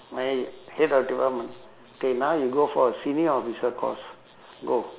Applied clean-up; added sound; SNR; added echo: none; none; none; none.